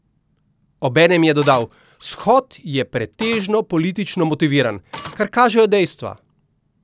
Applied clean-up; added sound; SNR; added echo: none; Printer; 12 dB; none.